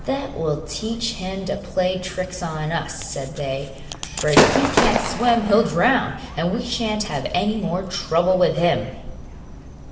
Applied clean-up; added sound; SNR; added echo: none; Gunshot, gunfire / Fireworks; 4 dB; reverberation time 1.0 s.